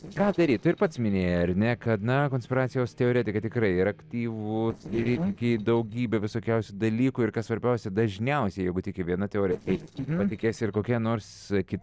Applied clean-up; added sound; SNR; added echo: neural separator model SepFormer DNS4.